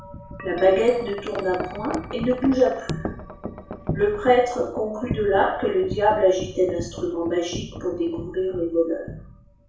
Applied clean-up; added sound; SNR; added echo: none; Wind chime; 11 dB; reverberation time 0.5 s.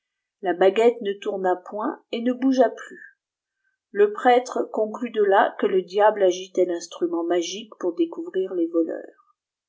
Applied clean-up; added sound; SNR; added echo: none; none; none; none.